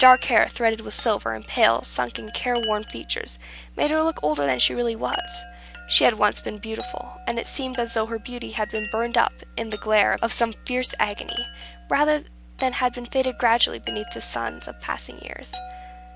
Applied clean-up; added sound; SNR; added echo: none; Chime; 16 dB; none.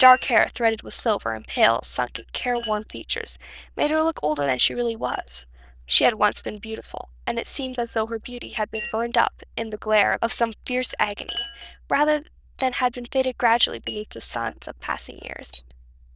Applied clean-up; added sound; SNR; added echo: neural diffusion model UNIVERSE++.